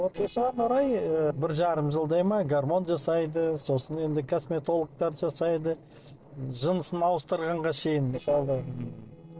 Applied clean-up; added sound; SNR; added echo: neural separator model SepFormer DNS4.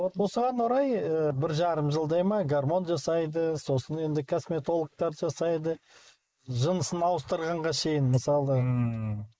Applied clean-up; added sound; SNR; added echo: neural mask model Resemble Enhance denoiser.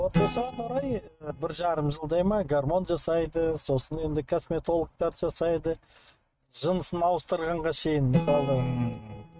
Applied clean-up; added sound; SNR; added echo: neural mask model RNNoise.